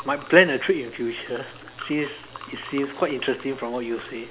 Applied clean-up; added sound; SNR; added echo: none; Liquid; 19 dB; none.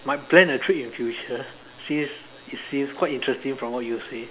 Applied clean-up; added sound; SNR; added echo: none; none; none; none.